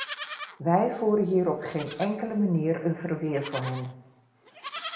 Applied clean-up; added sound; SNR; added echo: none; Livestock, farm animals, working animals; 11 dB; reverberation time 0.9 s.